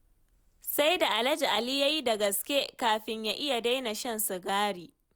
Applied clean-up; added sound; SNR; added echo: none; none; none; none.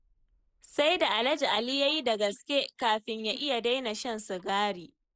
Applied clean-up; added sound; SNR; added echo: neural mask model Resemble Enhance denoiser.